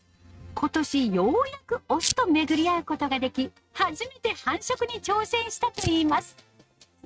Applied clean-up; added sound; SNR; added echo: neural mask model RNNoise.